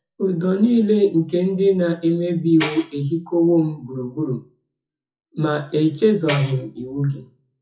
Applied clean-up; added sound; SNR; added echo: classical method WPE with log-MMSE.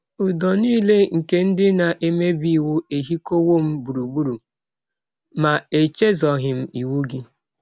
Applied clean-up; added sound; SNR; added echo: none; none; none; none.